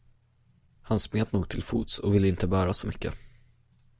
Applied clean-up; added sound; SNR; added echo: none; none; none; none.